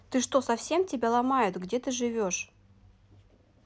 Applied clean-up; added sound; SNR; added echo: none; none; none; none.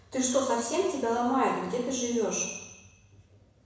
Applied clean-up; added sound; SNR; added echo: none; none; none; reverberation time 1.1 s.